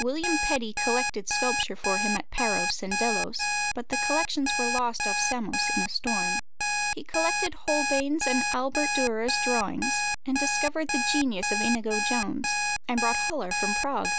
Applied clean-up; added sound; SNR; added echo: none; Alarm; -1 dB; none.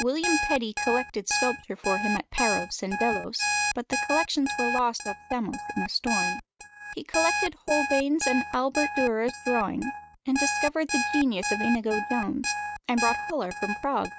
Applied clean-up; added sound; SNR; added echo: neural mask model RNNoise.